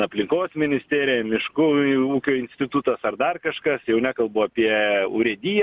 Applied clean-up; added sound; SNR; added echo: none; none; none; none.